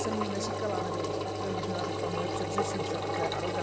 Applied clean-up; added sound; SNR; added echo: none; Engine; -5 dB; none.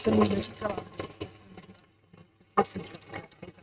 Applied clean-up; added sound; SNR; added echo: neural mask model RNNoise.